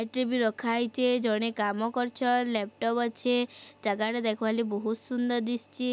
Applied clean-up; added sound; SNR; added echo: none; none; none; none.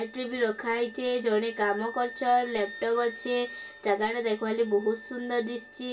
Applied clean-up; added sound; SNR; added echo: none; Wind instrument, woodwind instrument; 16 dB; reverberation time 0.2 s.